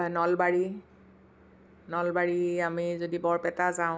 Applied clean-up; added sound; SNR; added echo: none; none; none; none.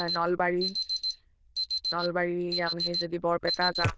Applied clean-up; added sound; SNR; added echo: neural diffusion model UNIVERSE++.